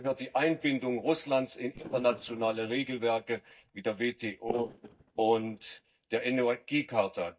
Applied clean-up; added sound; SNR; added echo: neural mask model DeepFilterNet 3.